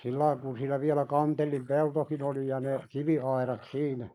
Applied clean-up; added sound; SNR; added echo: neural mask model Resemble Enhance denoiser.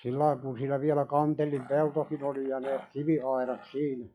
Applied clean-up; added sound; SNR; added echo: classical method log-MMSE.